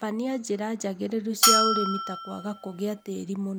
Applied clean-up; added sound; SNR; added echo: none; Bell; -4 dB; none.